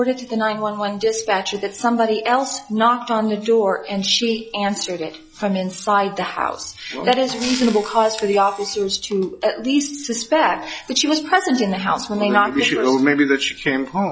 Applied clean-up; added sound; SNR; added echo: classical method log-MMSE.